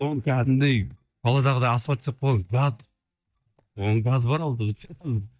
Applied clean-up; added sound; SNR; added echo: neural mask model DeepFilterNet 3.